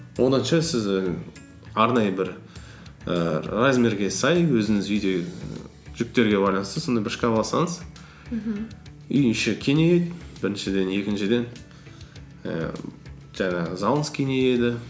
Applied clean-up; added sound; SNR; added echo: none; none; none; none.